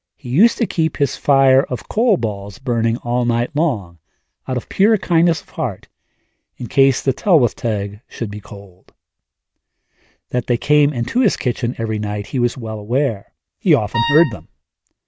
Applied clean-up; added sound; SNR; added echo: none; Wind instrument, woodwind instrument; 5 dB; none.